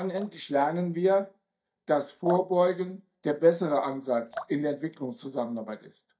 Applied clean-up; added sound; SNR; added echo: neural mask model DeepFilterNet 3.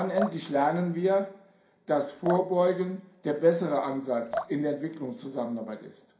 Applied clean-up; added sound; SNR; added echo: none; Drip; 13 dB; reverberation time 0.5 s.